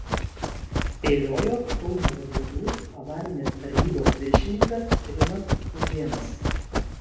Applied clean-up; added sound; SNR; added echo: none; Run; -4 dB; reverberation time 0.9 s.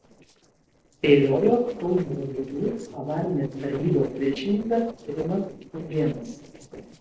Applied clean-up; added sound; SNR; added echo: neural separator model SepFormer DNS4.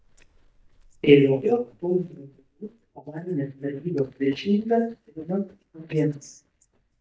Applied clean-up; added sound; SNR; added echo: neural mask model DeepFilterNet 3.